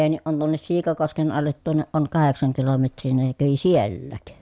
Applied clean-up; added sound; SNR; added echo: none; none; none; none.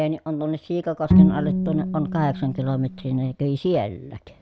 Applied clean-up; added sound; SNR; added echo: none; Bowed string instrument; -3 dB; none.